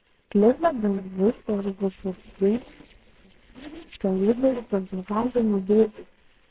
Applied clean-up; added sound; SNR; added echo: neural separator model SepFormer WHAMR!.